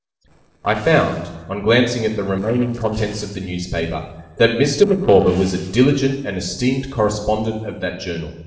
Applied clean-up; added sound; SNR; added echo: neural separator model SepFormer DNS4.